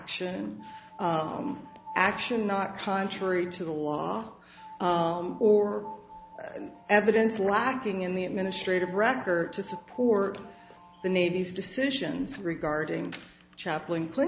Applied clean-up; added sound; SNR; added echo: none; Piano; 19 dB; none.